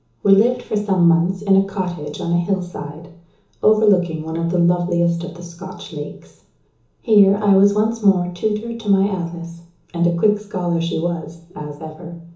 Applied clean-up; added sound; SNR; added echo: none; none; none; reverberation time 0.8 s.